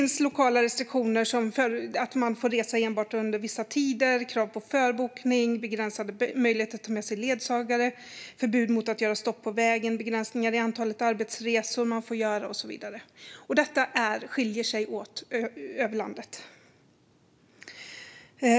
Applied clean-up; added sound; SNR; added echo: none; none; none; none.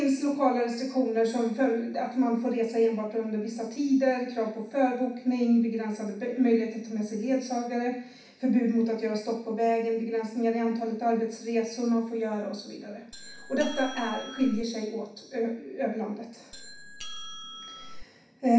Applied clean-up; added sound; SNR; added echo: none; Doorbell; 12 dB; reverberation time 0.6 s.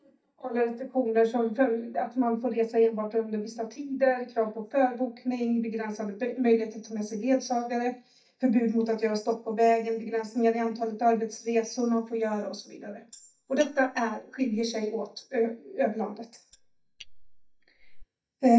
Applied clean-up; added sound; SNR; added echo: neural mask model DeepFilterNet 3.